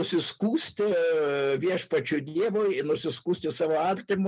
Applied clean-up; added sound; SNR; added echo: none; none; none; none.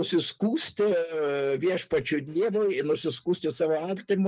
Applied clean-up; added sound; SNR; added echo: neural mask model DeepFilterNet 3.